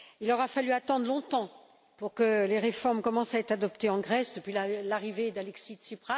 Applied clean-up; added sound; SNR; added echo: none; none; none; none.